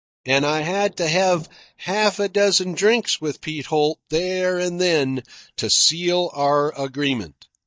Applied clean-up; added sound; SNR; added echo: neural mask model DeepFilterNet 3.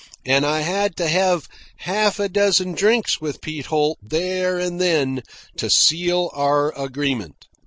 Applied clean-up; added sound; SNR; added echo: none; none; none; none.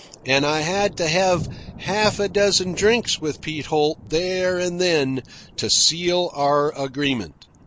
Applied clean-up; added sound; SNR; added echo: none; Thunder; 17 dB; none.